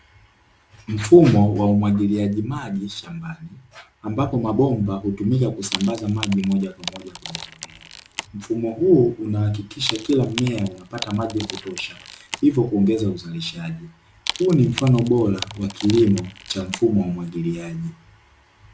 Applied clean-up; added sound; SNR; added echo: none; Wood; 13 dB; none.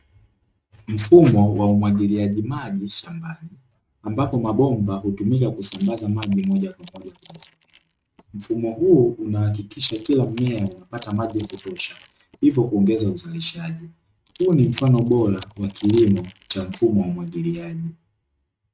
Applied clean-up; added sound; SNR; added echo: neural mask model RNNoise.